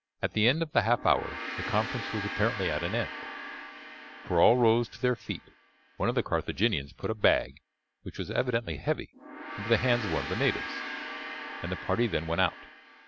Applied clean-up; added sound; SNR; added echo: none; Gong; 11 dB; none.